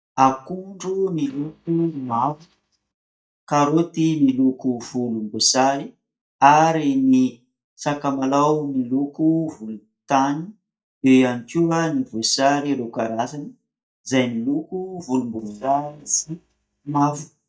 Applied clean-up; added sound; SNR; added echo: neural mask model DeepFilterNet 3.